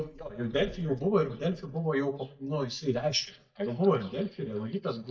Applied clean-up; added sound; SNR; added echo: neural mask model DeepFilterNet 3.